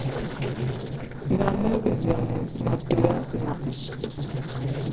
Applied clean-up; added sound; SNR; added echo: neural separator model SepFormer DNS4.